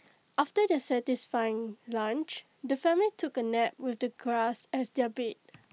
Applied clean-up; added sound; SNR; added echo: none; none; none; none.